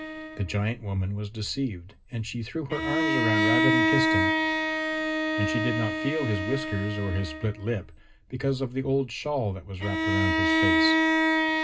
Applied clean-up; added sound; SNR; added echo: none; Bowed string instrument; -3 dB; reverberation time 0.2 s.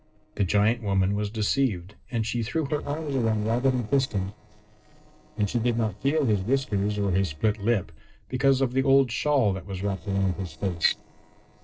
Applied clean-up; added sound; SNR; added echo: neural separator model SepFormer DNS4.